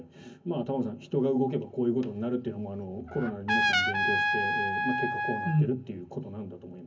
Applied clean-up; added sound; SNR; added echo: none; Trumpet; -1 dB; reverberation time 0.3 s.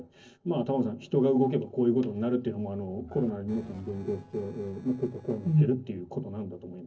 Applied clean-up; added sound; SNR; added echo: neural separator model SepFormer DNS4.